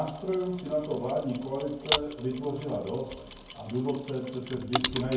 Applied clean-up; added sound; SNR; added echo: none; Mechanisms; 2 dB; reverberation time 0.9 s.